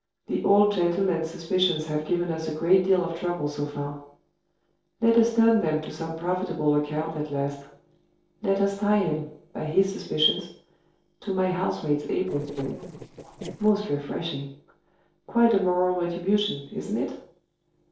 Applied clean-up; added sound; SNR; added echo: neural separator model SepFormer DNS4.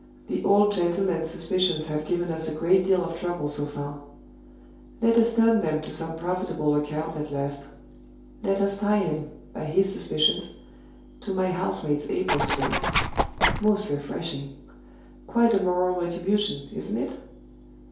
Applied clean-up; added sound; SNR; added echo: none; Zipper (clothing); -2 dB; reverberation time 2.4 s.